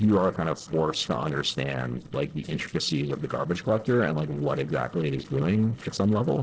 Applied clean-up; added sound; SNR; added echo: neural separator model SepFormer DNS4.